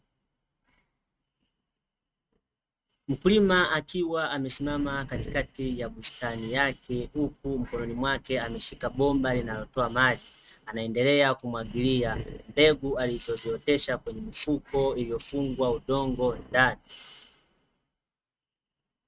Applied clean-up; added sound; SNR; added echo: neural mask model RNNoise.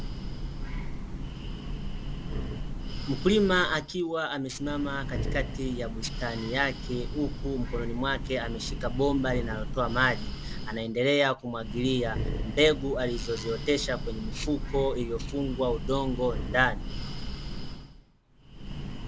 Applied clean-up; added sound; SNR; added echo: none; Breathing; 4 dB; none.